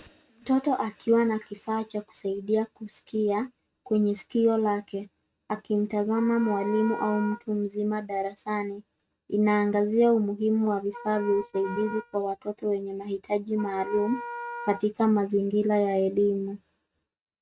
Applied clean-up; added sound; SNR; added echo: neural mask model RNNoise.